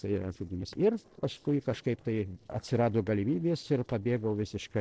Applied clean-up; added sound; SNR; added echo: neural separator model SepFormer DNS4.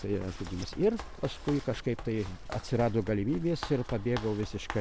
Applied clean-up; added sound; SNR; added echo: none; Run; 11 dB; none.